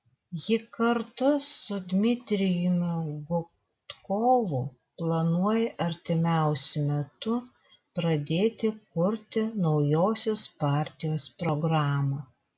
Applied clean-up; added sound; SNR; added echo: none; none; none; none.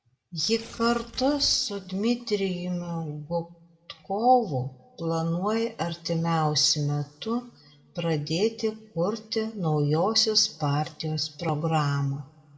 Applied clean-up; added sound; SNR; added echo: none; Tearing; 18 dB; reverberation time 1.0 s.